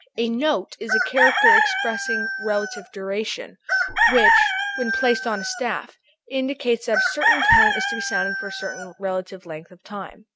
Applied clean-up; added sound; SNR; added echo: none; Chicken, rooster; -5 dB; none.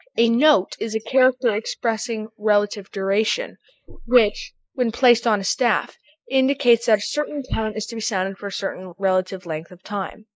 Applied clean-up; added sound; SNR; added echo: neural mask model Resemble Enhance denoiser.